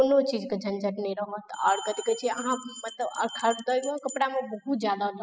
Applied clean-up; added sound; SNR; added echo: classical method spectral subtraction.